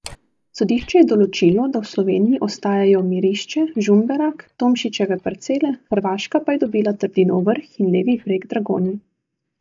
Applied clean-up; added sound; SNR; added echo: neural mask model DeepFilterNet 3.